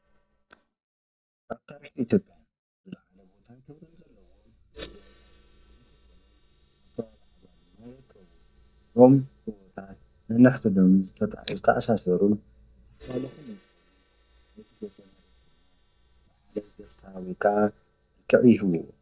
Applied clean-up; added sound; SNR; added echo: neural mask model DeepFilterNet 3.